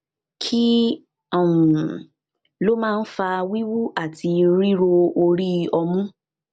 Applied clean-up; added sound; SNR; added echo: none; none; none; none.